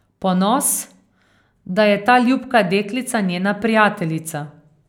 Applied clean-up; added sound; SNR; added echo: none; none; none; none.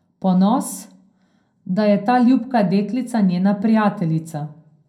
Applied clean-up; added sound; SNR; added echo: none; none; none; reverberation time 0.2 s.